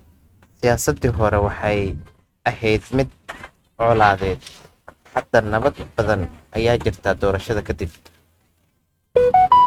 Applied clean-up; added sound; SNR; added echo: neural mask model RNNoise.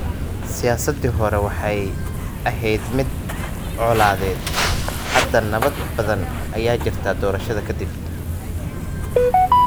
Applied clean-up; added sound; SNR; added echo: none; Walk, footsteps; 3 dB; none.